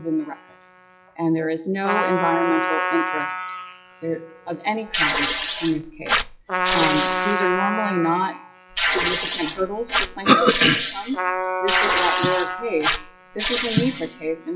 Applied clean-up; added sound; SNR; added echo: classical method log-MMSE.